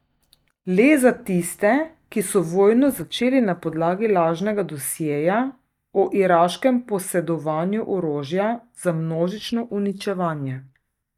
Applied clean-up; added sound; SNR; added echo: neural mask model DeepFilterNet 3.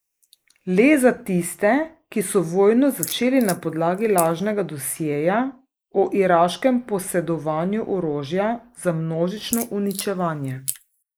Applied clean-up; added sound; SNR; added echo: neural mask model Resemble Enhance denoiser.